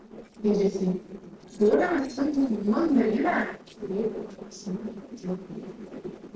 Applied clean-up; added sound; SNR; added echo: neural separator model SepFormer DNS4.